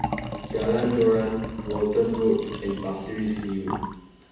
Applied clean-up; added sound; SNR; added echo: none; Liquid; 8 dB; reverberation time 1.1 s.